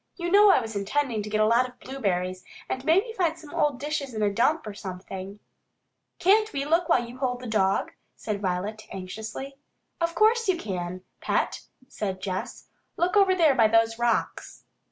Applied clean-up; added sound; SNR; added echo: none; none; none; none.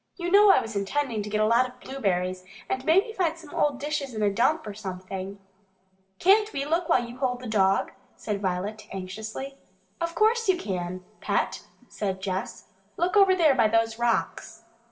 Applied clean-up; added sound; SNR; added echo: none; none; none; reverberation time 1.0 s.